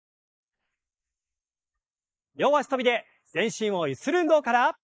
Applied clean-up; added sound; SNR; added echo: neural mask model Resemble Enhance denoiser.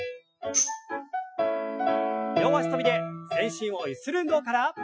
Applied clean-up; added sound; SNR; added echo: classical method Wiener filter.